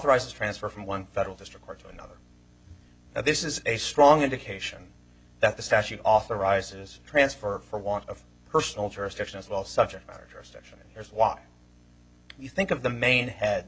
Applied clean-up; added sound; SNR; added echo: none; none; none; none.